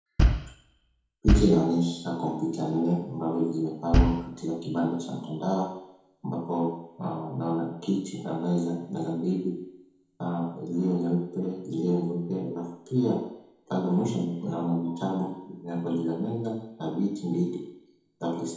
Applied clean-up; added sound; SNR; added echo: none; Bass drum; -3 dB; reverberation time 1.9 s.